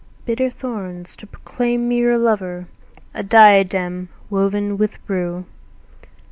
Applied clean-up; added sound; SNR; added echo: none; none; none; none.